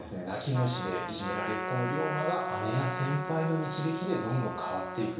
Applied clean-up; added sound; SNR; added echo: none; Trumpet; 5 dB; reverberation time 0.6 s.